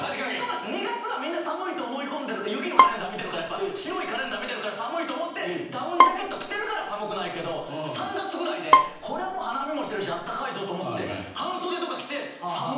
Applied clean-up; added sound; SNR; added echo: none; Bowed string instrument; -5 dB; reverberation time 0.9 s.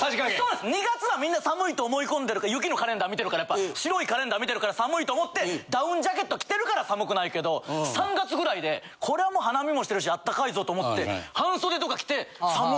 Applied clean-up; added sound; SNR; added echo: none; none; none; none.